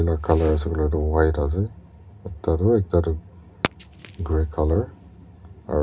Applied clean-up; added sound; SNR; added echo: none; Fireworks; 17 dB; reverberation time 0.3 s.